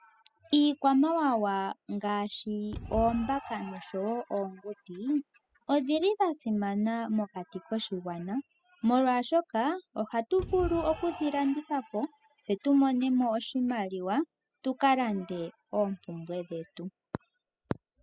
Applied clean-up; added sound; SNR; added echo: classical method spectral subtraction.